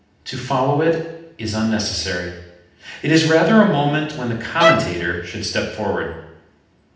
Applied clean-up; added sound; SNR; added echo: none; Bowed string instrument; -1 dB; reverberation time 0.8 s.